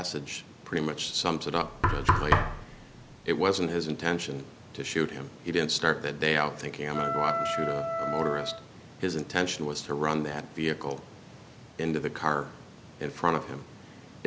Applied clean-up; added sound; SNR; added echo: none; Wind instrument, woodwind instrument + Knock; -1 dB; none.